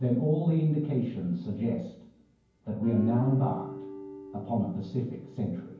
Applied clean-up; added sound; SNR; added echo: none; Guitar; 14 dB; reverberation time 0.9 s.